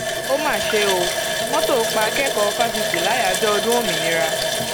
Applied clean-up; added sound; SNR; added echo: none; Water tap, faucet; -1 dB; none.